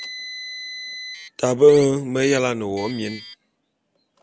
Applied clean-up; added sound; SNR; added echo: none; Car; 16 dB; none.